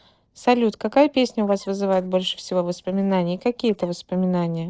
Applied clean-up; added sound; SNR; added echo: neural separator model SepFormer DNS4.